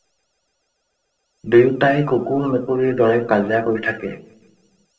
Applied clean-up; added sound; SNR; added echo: neural separator model SepFormer DNS4.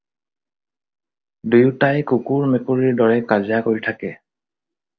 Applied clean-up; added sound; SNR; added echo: none; none; none; none.